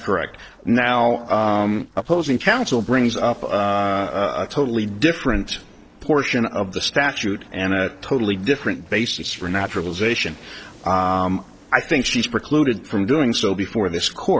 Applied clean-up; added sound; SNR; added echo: neural separator model SepFormer DNS4.